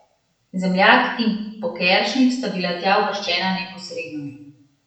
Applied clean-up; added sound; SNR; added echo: none; none; none; reverberation time 0.7 s.